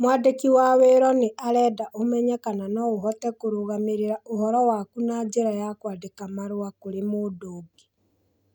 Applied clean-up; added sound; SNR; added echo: none; none; none; none.